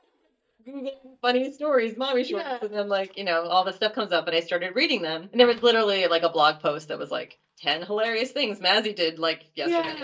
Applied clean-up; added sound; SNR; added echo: neural mask model DeepFilterNet 3.